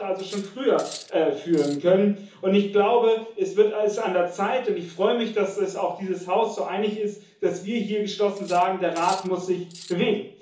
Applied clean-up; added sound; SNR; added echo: none; Cutlery, silverware; 20 dB; reverberation time 0.8 s.